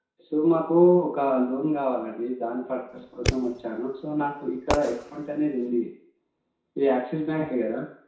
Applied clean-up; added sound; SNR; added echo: none; Fireworks; 8 dB; reverberation time 0.6 s.